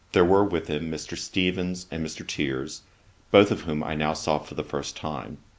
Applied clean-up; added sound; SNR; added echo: none; none; none; none.